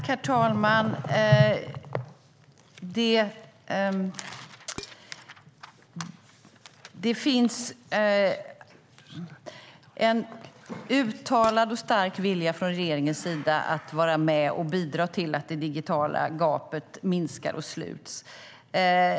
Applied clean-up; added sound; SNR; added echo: none; Dishes, pots, and pans; 19 dB; none.